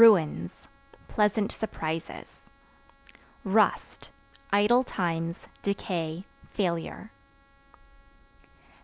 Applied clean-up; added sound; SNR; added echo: none; none; none; none.